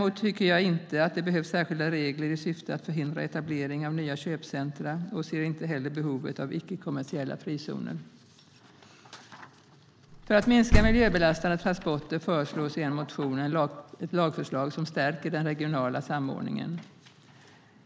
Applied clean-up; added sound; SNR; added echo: none; Slam; -2 dB; none.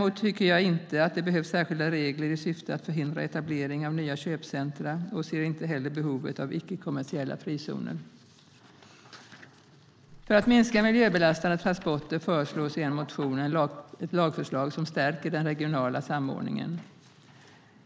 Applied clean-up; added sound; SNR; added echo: neural mask model Resemble Enhance denoiser.